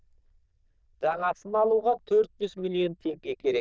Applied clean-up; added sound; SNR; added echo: neural diffusion model UNIVERSE++.